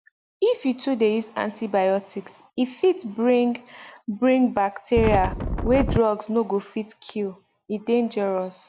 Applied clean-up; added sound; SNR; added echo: none; Wind; 1 dB; none.